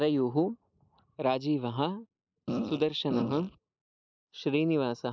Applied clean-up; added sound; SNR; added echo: neural mask model Resemble Enhance denoiser.